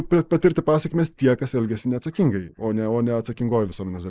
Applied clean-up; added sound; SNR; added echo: neural mask model Resemble Enhance denoiser.